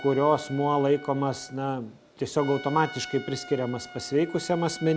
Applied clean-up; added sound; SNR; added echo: none; Trumpet; 17 dB; none.